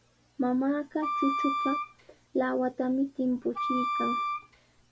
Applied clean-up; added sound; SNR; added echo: none; Wind instrument, woodwind instrument; 2 dB; none.